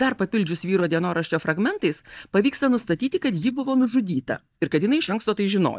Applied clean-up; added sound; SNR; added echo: neural mask model DeepFilterNet 3.